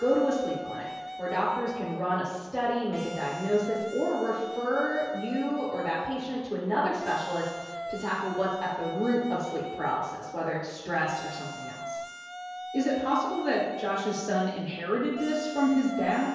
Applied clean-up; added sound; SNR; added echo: none; Wind instrument, woodwind instrument; 11 dB; reverberation time 1.2 s.